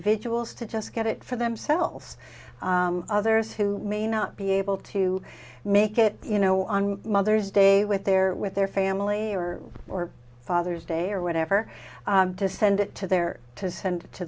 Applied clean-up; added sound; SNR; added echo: none; none; none; none.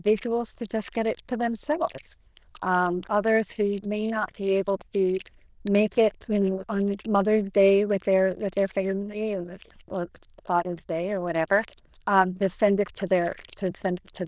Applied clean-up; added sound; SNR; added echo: neural diffusion model UNIVERSE++.